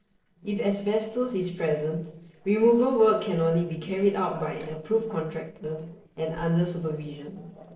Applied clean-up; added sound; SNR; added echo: neural separator model SepFormer DNS4.